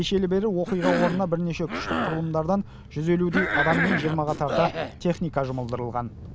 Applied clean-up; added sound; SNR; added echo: none; Cough; 5 dB; none.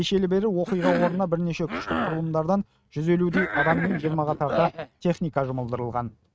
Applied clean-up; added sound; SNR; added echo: neural mask model RNNoise.